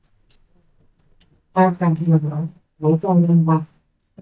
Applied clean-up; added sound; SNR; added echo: neural mask model DeepFilterNet 3.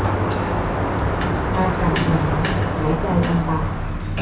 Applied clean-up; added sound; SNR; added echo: none; Sliding door; -4 dB; reverberation time 0.6 s.